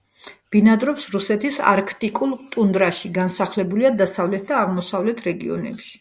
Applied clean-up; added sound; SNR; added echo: none; none; none; none.